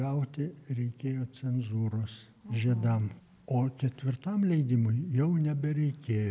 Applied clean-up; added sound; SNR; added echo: none; none; none; none.